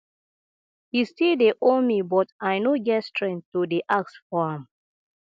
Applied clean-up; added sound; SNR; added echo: none; none; none; none.